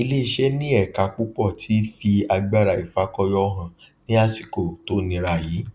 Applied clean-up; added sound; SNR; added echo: none; none; none; none.